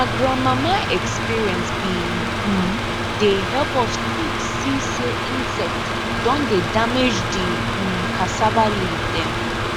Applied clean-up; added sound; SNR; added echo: none; Mechanical fan; -1 dB; none.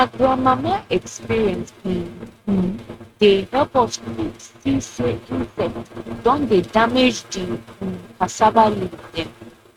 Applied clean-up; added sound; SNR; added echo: neural mask model RNNoise.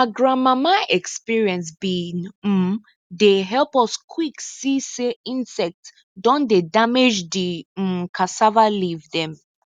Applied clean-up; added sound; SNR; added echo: none; none; none; none.